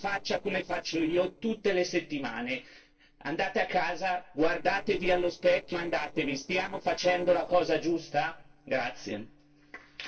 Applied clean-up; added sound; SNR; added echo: neural separator model SepFormer DNS4.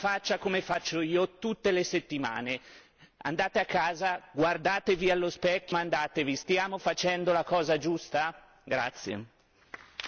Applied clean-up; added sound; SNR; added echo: none; none; none; none.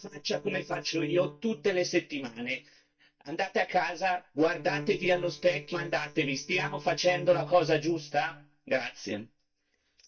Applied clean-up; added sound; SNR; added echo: neural mask model DeepFilterNet 3.